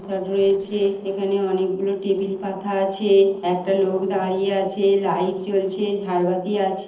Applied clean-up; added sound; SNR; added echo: neural separator model SepFormer DNS4.